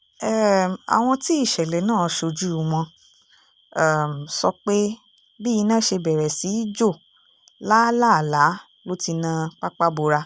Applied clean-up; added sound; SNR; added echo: none; none; none; none.